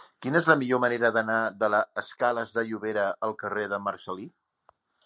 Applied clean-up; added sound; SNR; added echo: none; none; none; none.